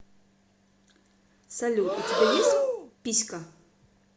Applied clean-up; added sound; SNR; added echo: none; Breathing; -1 dB; none.